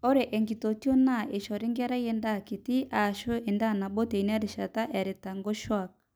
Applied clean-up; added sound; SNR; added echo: none; none; none; none.